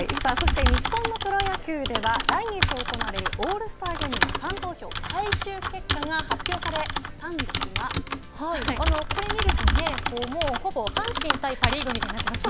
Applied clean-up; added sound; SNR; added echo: none; Typing; -3 dB; none.